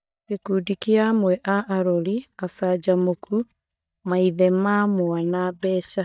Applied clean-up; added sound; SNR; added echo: neural mask model DeepFilterNet 3.